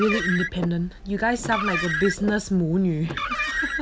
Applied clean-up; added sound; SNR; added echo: none; Car; 5 dB; none.